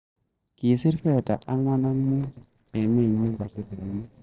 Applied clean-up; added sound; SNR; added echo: neural separator model SepFormer DNS4.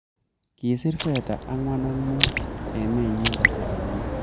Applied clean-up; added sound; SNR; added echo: none; Raindrop; 0 dB; none.